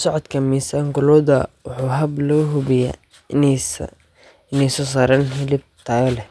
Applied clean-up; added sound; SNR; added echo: none; none; none; none.